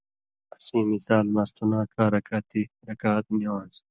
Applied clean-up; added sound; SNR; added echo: none; none; none; none.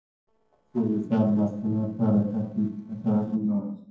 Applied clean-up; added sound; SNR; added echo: neural separator model SepFormer DNS4.